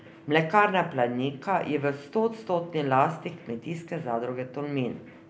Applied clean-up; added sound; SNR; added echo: none; none; none; none.